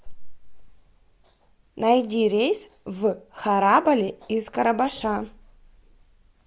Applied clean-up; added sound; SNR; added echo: none; none; none; none.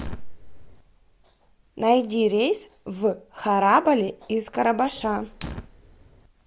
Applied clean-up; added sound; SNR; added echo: none; Fire; 20 dB; none.